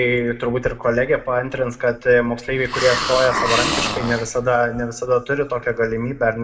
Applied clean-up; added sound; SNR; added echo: none; Hiss; 5 dB; reverberation time 1.3 s.